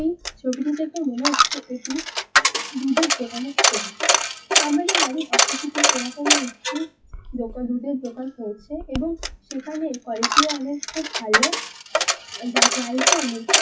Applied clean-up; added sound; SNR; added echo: classical method WPE with log-MMSE.